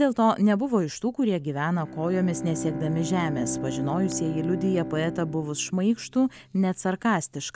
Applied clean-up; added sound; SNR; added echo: none; Bowed string instrument; 10 dB; none.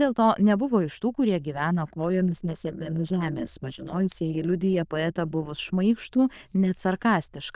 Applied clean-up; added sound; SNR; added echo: neural diffusion model UNIVERSE++.